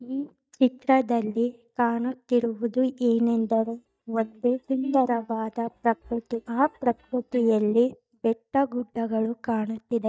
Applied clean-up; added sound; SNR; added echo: neural mask model DeepFilterNet 3.